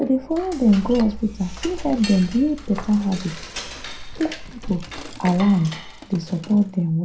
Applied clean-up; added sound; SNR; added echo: none; Cutlery, silverware / Dishes, pots, and pans; 12 dB; reverberation time 0.2 s.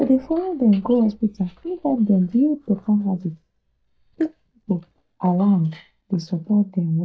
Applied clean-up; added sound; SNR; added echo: neural mask model DeepFilterNet 3.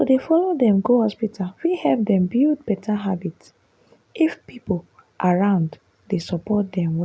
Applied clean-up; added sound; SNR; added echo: none; none; none; none.